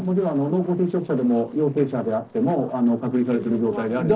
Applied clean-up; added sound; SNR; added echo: neural separator model SepFormer DNS4.